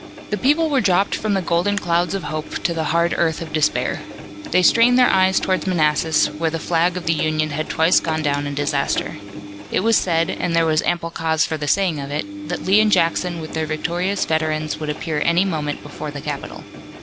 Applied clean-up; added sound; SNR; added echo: none; Engine; 13 dB; none.